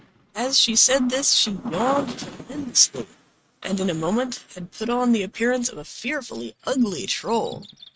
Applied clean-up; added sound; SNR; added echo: neural mask model RNNoise.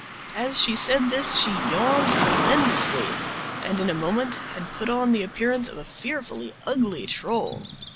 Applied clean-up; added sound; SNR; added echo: none; Car passing by / Traffic noise, roadway noise; 4 dB; none.